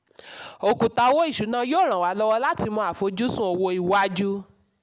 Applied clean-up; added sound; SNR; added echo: none; none; none; none.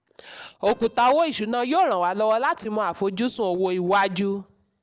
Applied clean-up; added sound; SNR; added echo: neural separator model SepFormer DNS4.